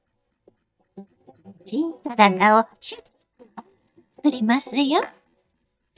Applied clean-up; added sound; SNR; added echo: neural mask model DeepFilterNet 3.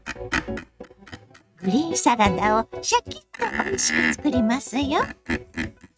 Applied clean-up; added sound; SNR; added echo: neural mask model RNNoise.